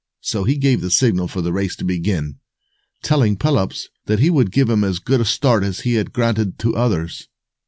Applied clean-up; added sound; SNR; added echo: none; none; none; none.